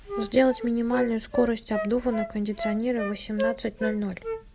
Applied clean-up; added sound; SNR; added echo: none; Wind instrument, woodwind instrument; 7 dB; none.